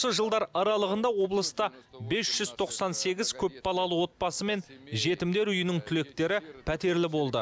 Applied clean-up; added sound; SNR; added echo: none; none; none; none.